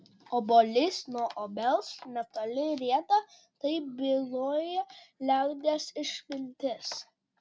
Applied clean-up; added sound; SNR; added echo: none; none; none; none.